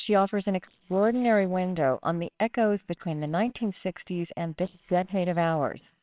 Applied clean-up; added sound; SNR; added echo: neural separator model SepFormer WHAMR!.